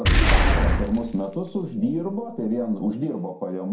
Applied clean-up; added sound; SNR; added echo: none; Boom; -4 dB; reverberation time 0.5 s.